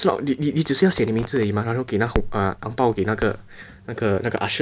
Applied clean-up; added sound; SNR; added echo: none; Crackle; 11 dB; none.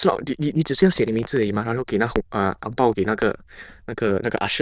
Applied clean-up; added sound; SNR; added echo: neural diffusion model UNIVERSE++.